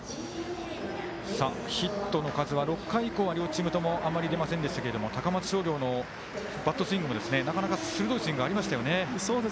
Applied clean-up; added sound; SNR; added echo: none; none; none; none.